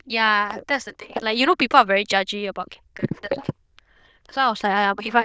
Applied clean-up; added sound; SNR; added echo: neural diffusion model UNIVERSE++.